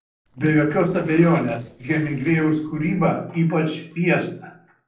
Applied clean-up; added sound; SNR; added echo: neural separator model SepFormer DNS4.